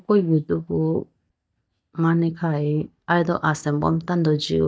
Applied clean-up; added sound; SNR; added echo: neural mask model DeepFilterNet 3.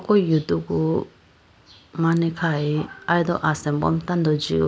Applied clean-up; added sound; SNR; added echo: none; none; none; none.